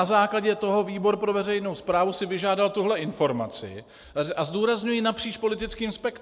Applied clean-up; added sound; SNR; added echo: none; none; none; none.